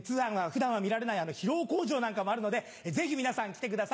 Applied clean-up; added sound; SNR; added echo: none; none; none; none.